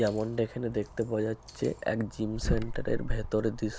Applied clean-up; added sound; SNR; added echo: none; Keys jangling; 5 dB; none.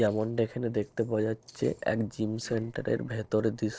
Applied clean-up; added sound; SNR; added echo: neural separator model SepFormer DNS4.